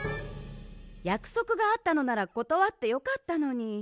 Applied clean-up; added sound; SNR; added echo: none; none; none; none.